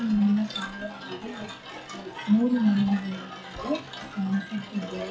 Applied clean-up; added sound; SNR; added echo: classical method WPE with log-MMSE.